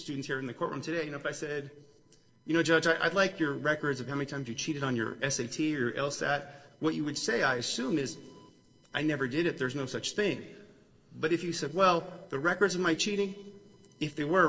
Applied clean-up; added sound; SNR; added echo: neural separator model SepFormer DNS4.